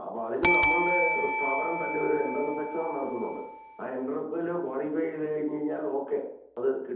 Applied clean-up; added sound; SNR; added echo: none; Bell; -1 dB; reverberation time 2.2 s.